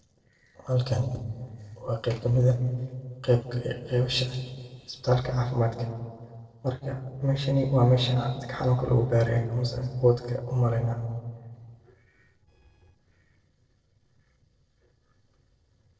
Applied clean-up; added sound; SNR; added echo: neural separator model SepFormer DNS4.